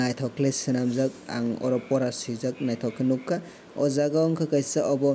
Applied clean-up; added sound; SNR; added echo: none; none; none; none.